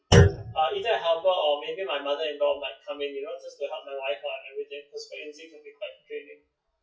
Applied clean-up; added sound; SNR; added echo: classical method WPE with log-MMSE.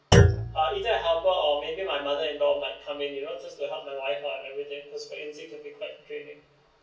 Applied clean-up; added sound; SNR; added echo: none; Thump, thud; -3 dB; reverberation time 0.3 s.